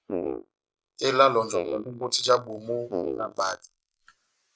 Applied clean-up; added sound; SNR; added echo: neural mask model Resemble Enhance denoiser.